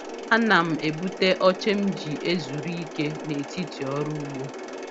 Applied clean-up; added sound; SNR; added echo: none; Mechanisms; 10 dB; none.